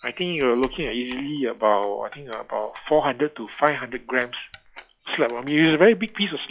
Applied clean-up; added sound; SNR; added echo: classical method log-MMSE.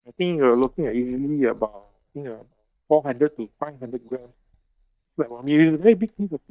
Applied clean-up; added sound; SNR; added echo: neural mask model DeepFilterNet 3.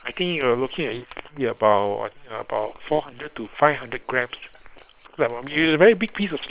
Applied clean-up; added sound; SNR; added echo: neural separator model SepFormer WHAM!.